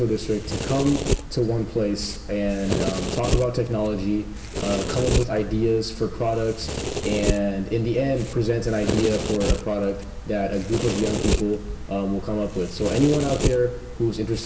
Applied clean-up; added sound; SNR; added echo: none; Domestic sounds, home sounds; 4 dB; reverberation time 1.1 s.